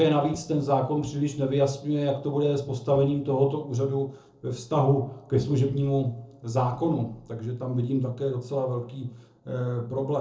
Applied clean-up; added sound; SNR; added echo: neural separator model SepFormer DNS4.